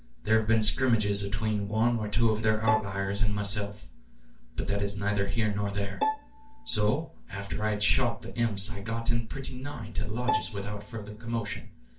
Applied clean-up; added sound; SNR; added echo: none; Bowed string instrument; 9 dB; reverberation time 0.2 s.